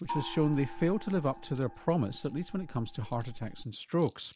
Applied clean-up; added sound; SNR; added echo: none; Wind chime + Gong; 8 dB; none.